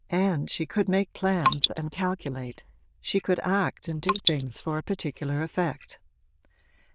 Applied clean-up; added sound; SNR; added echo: neural diffusion model UNIVERSE++.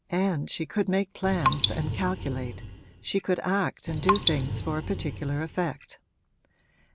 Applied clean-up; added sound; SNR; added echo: none; Raindrop; 1 dB; none.